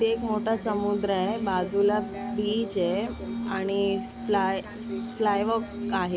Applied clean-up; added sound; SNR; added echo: none; Glass; 7 dB; none.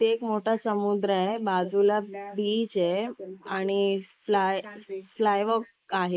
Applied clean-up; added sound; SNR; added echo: neural mask model Resemble Enhance denoiser.